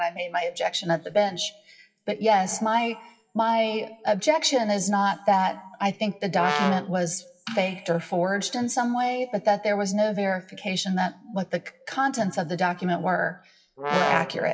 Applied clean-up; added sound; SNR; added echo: classical method WPE with log-MMSE.